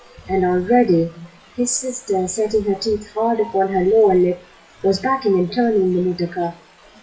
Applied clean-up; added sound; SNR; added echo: classical method WPE with log-MMSE.